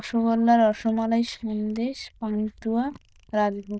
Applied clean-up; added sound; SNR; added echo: neural diffusion model UNIVERSE++.